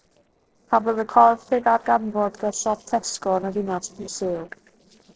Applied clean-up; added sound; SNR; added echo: neural separator model SepFormer DNS4.